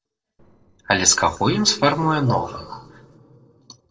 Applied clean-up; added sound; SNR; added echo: neural separator model SepFormer DNS4.